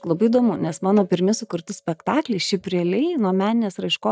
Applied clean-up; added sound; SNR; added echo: neural mask model DeepFilterNet 3.